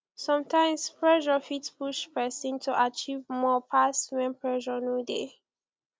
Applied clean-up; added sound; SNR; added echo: none; none; none; none.